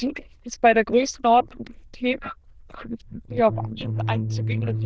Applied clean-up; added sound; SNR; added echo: neural diffusion model UNIVERSE++.